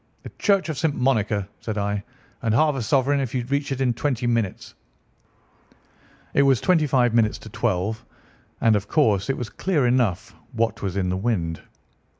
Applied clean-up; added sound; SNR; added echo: none; Bass drum; 18 dB; none.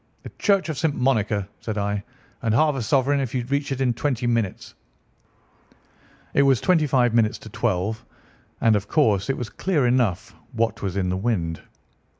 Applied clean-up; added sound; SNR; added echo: none; none; none; none.